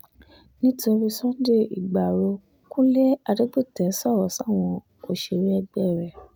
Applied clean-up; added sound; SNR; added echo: none; none; none; none.